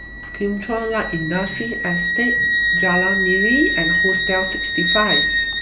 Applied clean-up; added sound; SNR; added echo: none; Wind instrument, woodwind instrument; -3 dB; none.